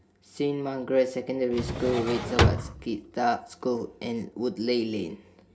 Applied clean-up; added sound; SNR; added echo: none; Drawer open or close; -1 dB; reverberation time 0.3 s.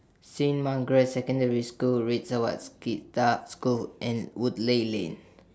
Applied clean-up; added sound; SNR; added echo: none; none; none; none.